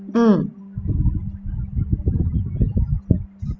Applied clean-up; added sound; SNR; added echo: none; Bass guitar; 19 dB; none.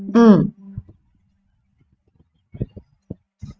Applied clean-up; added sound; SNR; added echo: neural mask model RNNoise.